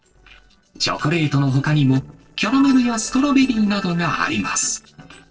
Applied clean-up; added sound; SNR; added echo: neural separator model SepFormer DNS4.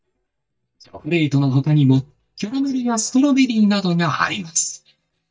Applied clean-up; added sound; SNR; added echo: neural mask model DeepFilterNet 3.